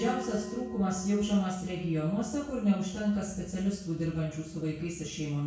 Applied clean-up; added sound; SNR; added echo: none; Bell; 17 dB; reverberation time 0.6 s.